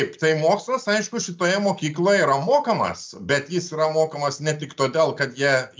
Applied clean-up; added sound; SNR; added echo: none; none; none; none.